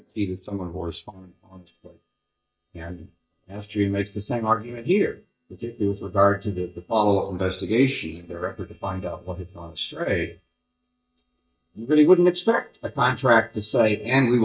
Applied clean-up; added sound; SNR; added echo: neural mask model DeepFilterNet 3.